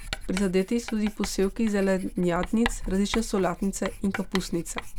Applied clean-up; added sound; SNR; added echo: none; Writing; 9 dB; none.